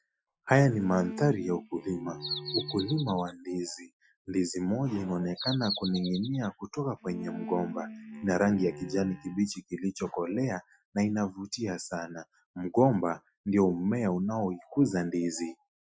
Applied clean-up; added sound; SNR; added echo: classical method Wiener filter.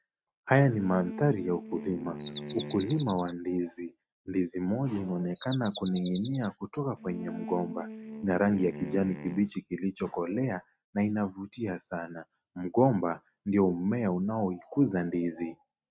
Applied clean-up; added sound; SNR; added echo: neural mask model RNNoise.